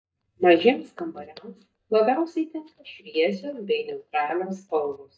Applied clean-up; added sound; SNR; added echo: neural mask model DeepFilterNet 3.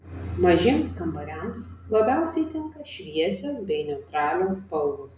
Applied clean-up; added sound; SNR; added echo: none; none; none; none.